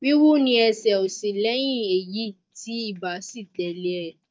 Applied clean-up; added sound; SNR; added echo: neural mask model DeepFilterNet 3.